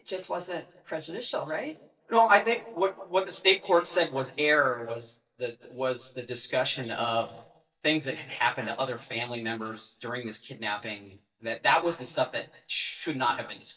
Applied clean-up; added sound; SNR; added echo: neural mask model DeepFilterNet 3.